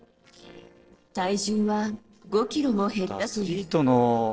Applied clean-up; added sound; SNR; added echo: neural separator model SepFormer DNS4.